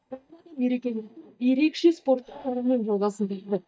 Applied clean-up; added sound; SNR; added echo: neural mask model DeepFilterNet 3.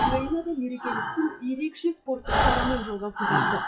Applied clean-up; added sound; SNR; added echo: classical method WPE with log-MMSE.